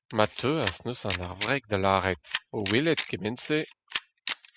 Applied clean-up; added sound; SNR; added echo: classical method spectral subtraction.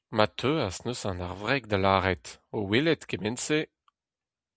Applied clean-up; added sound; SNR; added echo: none; none; none; none.